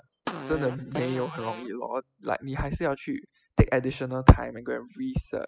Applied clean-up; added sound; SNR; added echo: classical method spectral subtraction.